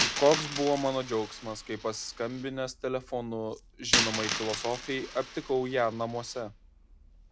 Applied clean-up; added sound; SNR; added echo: none; Coin (dropping); 4 dB; none.